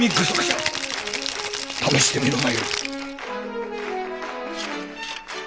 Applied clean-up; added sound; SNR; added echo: none; Rattle (instrument); 5 dB; none.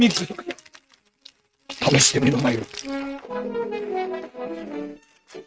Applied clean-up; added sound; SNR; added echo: neural mask model RNNoise.